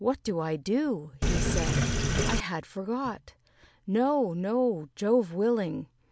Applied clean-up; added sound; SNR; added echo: none; Sink (filling or washing); -4 dB; none.